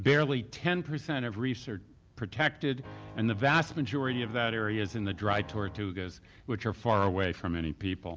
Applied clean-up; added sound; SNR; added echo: none; Piano; 17 dB; none.